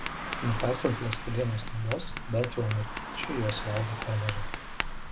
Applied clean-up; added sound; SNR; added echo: none; Tap + Car passing by / Traffic noise, roadway noise; 4 dB; none.